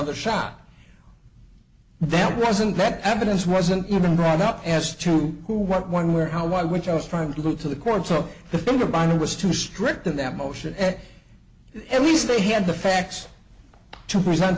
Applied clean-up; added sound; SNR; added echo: none; none; none; none.